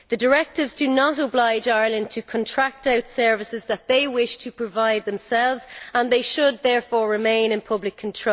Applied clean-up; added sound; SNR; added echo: none; none; none; none.